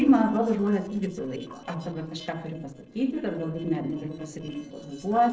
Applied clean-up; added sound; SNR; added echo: neural separator model SepFormer DNS4.